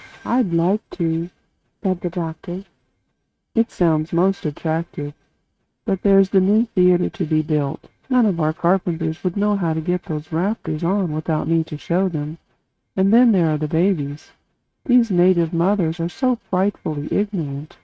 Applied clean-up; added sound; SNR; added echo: neural mask model RNNoise.